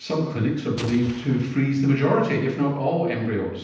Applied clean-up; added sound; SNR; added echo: none; Explosion; 15 dB; reverberation time 0.9 s.